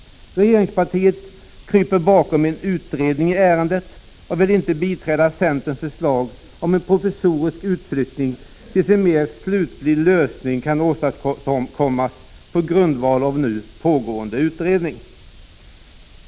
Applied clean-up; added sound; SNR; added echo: none; none; none; none.